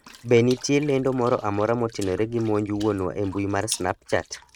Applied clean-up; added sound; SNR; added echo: neural mask model RNNoise.